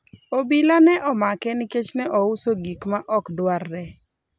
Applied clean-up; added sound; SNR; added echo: none; none; none; none.